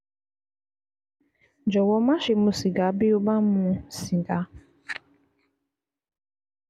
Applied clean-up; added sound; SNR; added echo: none; none; none; none.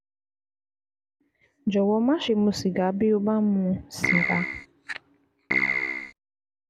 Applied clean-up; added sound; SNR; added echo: none; Keyboard (musical); -1 dB; none.